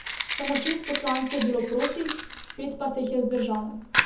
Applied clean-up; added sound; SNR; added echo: none; Fire; 4 dB; reverberation time 0.7 s.